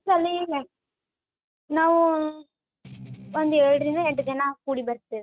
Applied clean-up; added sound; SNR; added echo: neural mask model RNNoise.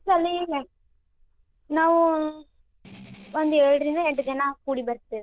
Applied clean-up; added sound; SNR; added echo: neural diffusion model UNIVERSE++.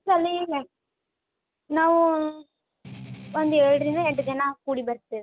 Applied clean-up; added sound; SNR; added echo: none; Strum; 14 dB; none.